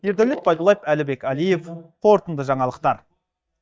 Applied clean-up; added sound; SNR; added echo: neural mask model DeepFilterNet 3.